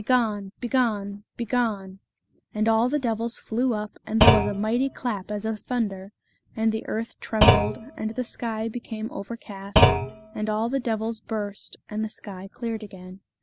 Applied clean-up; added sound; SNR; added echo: none; Thump, thud; -2 dB; none.